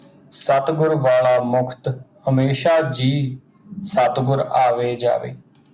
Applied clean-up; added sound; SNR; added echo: none; none; none; none.